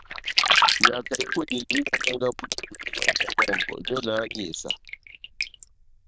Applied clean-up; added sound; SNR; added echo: neural diffusion model UNIVERSE++.